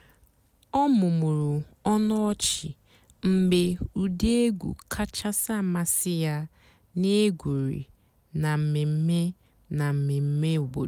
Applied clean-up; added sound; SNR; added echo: none; none; none; none.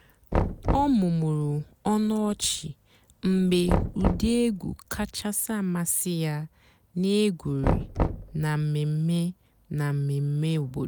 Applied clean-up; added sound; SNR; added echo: none; Knock; 6 dB; none.